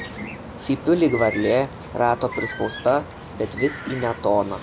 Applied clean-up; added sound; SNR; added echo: none; Bird; 11 dB; none.